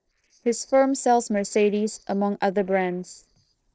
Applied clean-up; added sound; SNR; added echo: neural separator model SepFormer DNS4.